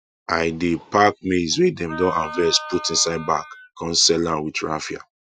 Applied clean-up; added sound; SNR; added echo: classical method Wiener filter.